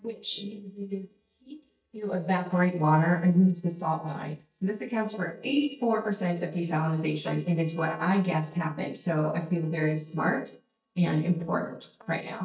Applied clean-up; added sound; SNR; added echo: neural mask model DeepFilterNet 3.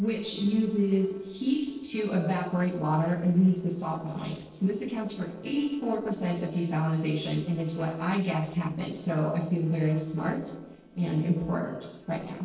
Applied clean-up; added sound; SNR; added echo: neural separator model SepFormer DNS4.